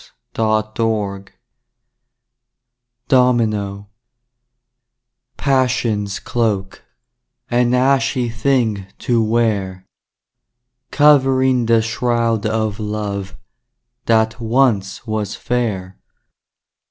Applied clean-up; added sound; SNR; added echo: none; none; none; none.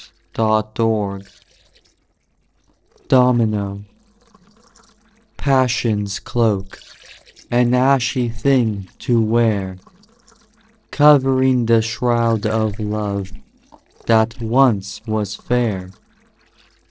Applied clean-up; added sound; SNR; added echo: neural separator model SepFormer DNS4.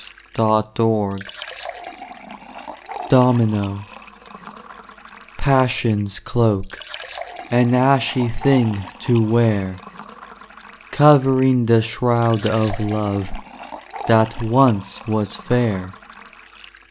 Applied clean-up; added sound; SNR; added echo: none; Fill (with liquid); 17 dB; none.